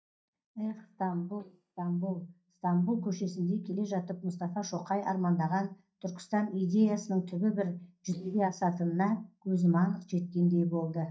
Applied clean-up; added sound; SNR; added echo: neural mask model DeepFilterNet 3.